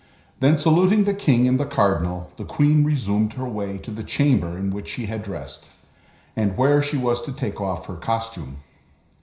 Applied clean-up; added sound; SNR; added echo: none; none; none; reverberation time 0.5 s.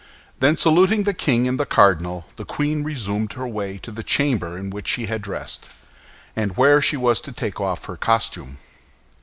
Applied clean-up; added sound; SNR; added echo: none; none; none; none.